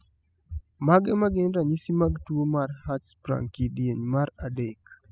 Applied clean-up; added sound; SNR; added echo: classical method spectral subtraction.